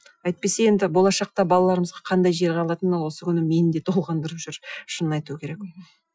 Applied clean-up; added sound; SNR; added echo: classical method Wiener filter.